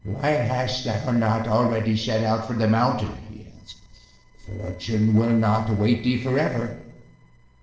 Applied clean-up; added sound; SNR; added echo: neural separator model SepFormer DNS4.